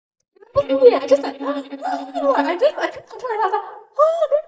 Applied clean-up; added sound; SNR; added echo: neural mask model DeepFilterNet 3.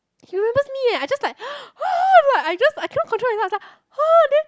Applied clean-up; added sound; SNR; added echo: none; none; none; none.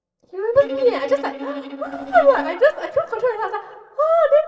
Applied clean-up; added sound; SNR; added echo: neural separator model SepFormer DNS4.